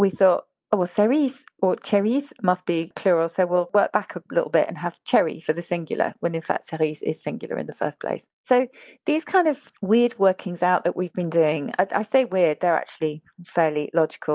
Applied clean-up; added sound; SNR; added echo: none; none; none; none.